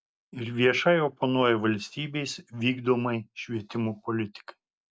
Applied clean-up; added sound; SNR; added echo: none; none; none; none.